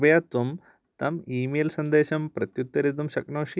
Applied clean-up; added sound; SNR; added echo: none; none; none; none.